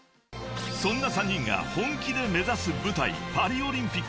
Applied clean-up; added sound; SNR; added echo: none; none; none; none.